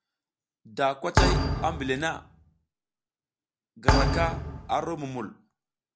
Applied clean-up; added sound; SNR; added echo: none; Thump, thud; -4 dB; none.